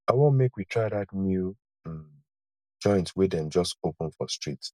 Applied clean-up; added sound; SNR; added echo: none; none; none; none.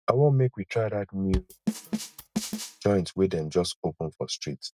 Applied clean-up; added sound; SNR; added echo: neural mask model RNNoise.